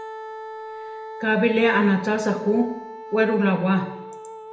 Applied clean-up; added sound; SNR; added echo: none; Wind instrument, woodwind instrument; 13 dB; reverberation time 0.8 s.